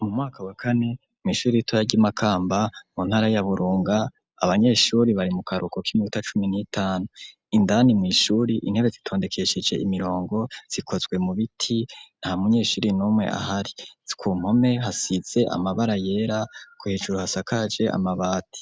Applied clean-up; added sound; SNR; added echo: none; none; none; none.